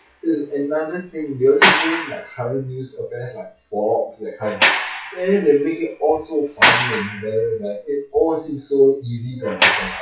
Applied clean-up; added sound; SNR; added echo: classical method WPE with log-MMSE.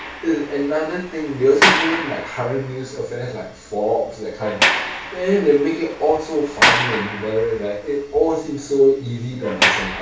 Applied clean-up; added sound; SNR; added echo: none; Sliding door; 3 dB; reverberation time 0.3 s.